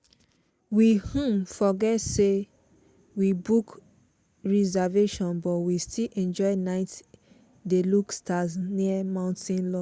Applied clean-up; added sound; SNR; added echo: none; none; none; none.